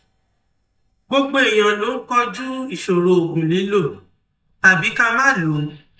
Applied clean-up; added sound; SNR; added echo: neural mask model DeepFilterNet 3.